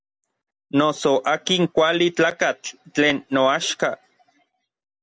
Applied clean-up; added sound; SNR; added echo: none; none; none; none.